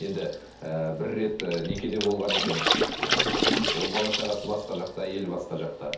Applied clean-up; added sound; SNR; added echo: none; Water / Splash, splatter; -1 dB; reverberation time 0.5 s.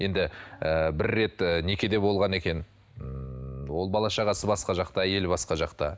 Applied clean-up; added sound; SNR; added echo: none; none; none; none.